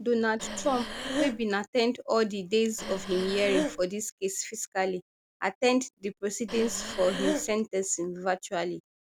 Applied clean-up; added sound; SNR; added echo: none; Breathing; 4 dB; none.